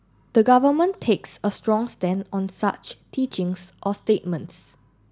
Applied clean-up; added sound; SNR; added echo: none; none; none; none.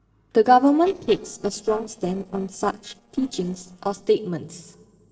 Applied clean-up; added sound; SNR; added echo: neural separator model SepFormer DNS4.